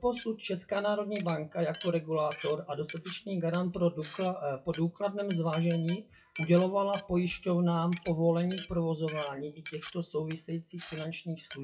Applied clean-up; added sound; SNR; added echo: classical method WPE with log-MMSE.